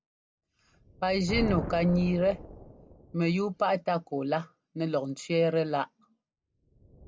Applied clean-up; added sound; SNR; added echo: none; Thunder; 13 dB; none.